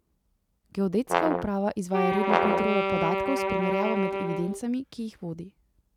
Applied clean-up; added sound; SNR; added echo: none; Wind instrument, woodwind instrument + Brass instrument; -2 dB; none.